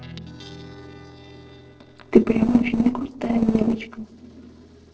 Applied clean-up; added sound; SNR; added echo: neural separator model SepFormer DNS4.